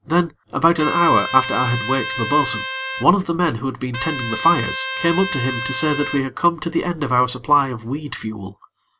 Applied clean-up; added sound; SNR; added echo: none; Trumpet; 7 dB; none.